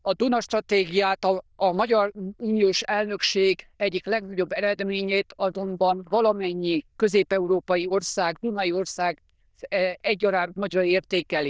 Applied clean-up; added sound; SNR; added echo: neural diffusion model UNIVERSE++.